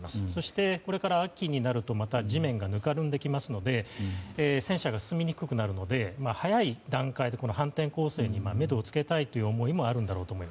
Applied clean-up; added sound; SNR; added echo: none; none; none; none.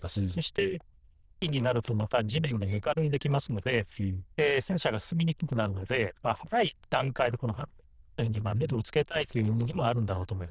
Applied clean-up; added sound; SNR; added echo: neural diffusion model UNIVERSE++.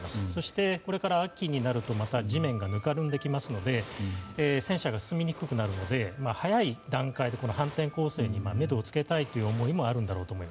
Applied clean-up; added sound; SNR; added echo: none; Wind chime + Fire; 19 dB; none.